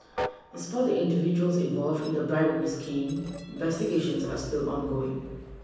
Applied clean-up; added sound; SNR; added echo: none; Train; 14 dB; reverberation time 1.1 s.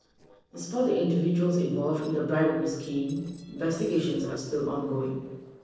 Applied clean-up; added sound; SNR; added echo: neural separator model SepFormer DNS4.